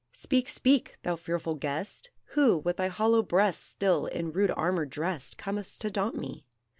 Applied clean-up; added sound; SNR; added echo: none; none; none; none.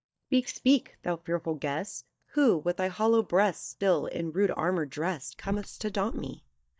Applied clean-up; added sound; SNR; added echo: neural mask model DeepFilterNet 3.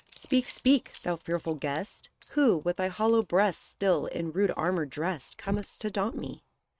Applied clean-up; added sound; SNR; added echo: neural mask model RNNoise.